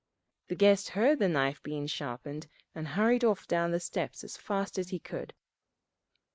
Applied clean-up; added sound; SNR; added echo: neural mask model Resemble Enhance denoiser.